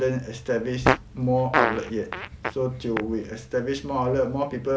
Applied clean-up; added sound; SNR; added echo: none; Fart; 2 dB; none.